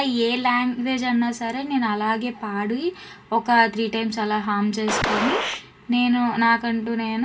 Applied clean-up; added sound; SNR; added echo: none; Gunshot, gunfire; 2 dB; reverberation time 0.2 s.